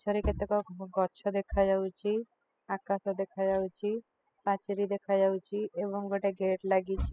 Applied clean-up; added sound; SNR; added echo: classical method spectral subtraction.